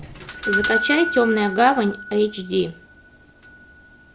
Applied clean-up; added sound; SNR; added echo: none; Doorbell; 6 dB; none.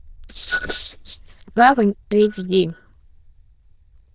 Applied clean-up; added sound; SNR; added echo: neural diffusion model UNIVERSE++.